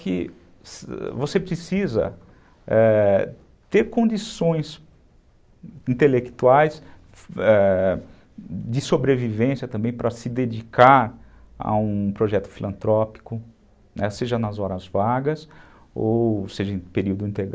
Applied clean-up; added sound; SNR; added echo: none; none; none; none.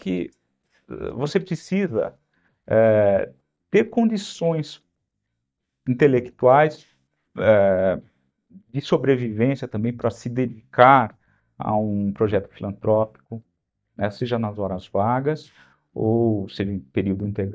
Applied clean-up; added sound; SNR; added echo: neural mask model DeepFilterNet 3.